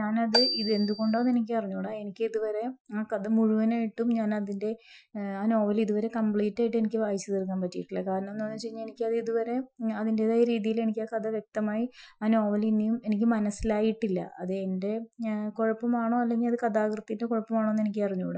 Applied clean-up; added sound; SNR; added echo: classical method Wiener filter.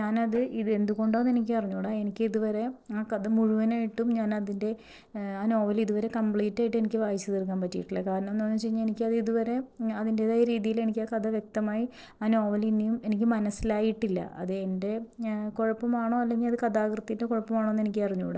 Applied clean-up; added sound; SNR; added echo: neural separator model SepFormer DNS4.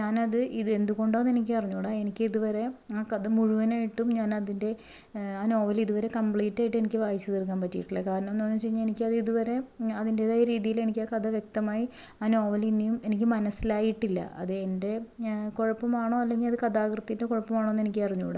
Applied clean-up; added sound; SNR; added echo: none; none; none; none.